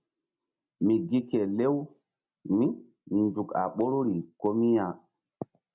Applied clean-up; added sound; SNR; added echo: none; none; none; none.